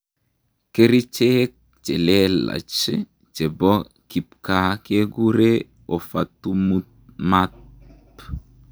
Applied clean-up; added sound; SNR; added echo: none; none; none; none.